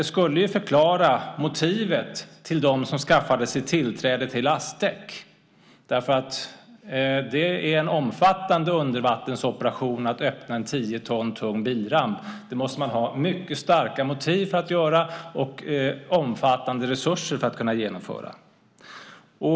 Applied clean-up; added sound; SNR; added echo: none; none; none; none.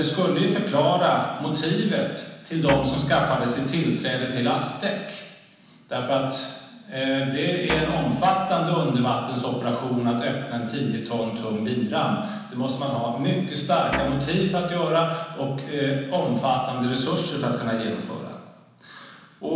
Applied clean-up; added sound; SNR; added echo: none; Guitar; 9 dB; reverberation time 1.1 s.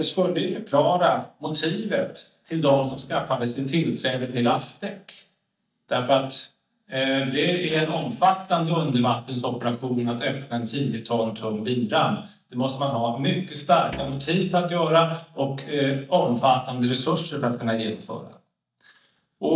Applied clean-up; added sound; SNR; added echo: neural mask model DeepFilterNet 3.